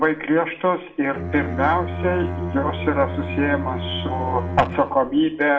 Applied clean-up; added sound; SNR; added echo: none; Bowed string instrument; 7 dB; reverberation time 0.8 s.